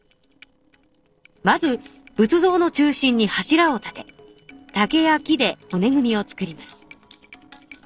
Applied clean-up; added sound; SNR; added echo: neural separator model SepFormer DNS4.